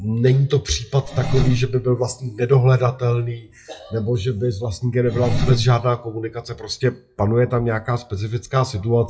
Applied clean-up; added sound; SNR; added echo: classical method WPE with log-MMSE.